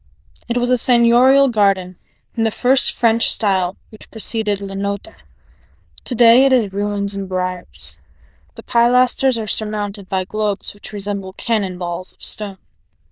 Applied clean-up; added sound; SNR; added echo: neural diffusion model UNIVERSE++.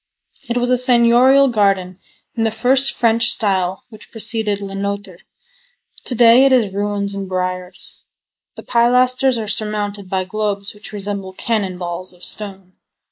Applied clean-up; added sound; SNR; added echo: neural mask model Resemble Enhance denoiser.